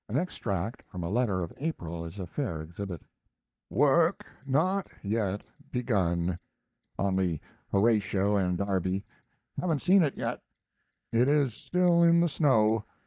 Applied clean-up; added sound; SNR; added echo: neural mask model DeepFilterNet 3.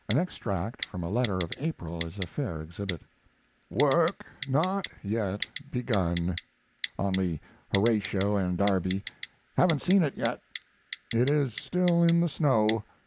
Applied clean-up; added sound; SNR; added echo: none; Typing; 12 dB; none.